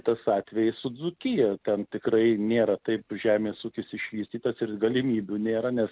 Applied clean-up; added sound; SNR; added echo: none; none; none; none.